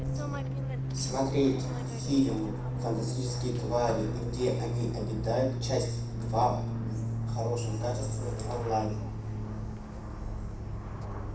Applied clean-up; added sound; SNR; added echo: none; Fixed-wing aircraft, airplane; 0 dB; reverberation time 0.7 s.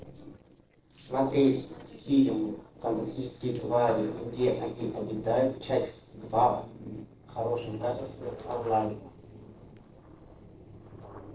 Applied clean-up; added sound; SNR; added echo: neural separator model SepFormer DNS4.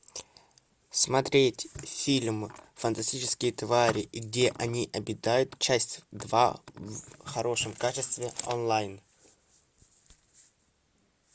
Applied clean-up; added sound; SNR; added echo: none; none; none; none.